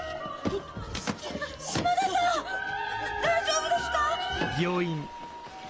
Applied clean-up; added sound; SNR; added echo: none; none; none; none.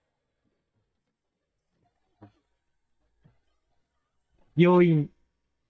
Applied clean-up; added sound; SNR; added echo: neural mask model DeepFilterNet 3.